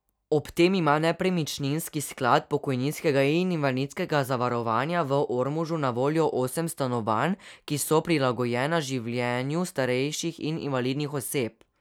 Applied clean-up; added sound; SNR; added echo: none; none; none; none.